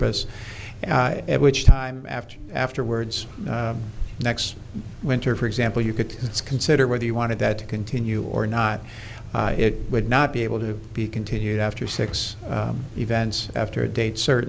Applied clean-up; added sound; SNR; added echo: none; none; none; none.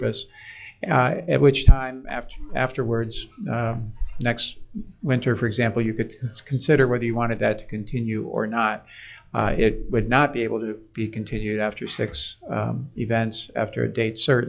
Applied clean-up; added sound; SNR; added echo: classical method log-MMSE.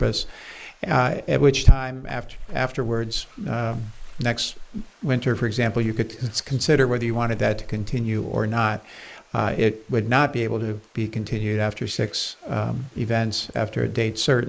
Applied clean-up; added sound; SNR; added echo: neural mask model Resemble Enhance denoiser.